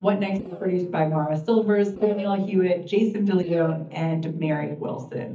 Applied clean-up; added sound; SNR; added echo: neural mask model DeepFilterNet 3.